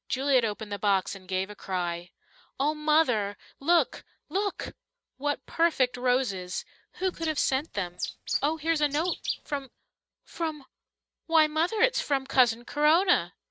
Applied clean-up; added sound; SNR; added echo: neural mask model RNNoise.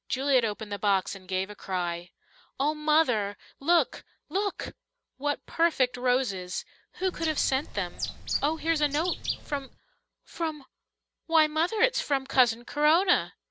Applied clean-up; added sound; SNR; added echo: none; Bird; 8 dB; none.